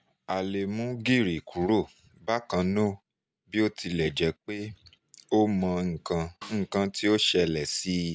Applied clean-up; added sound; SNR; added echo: none; Snare drum; 19 dB; none.